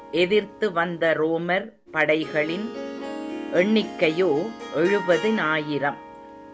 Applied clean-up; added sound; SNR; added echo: none; Harp; 12 dB; none.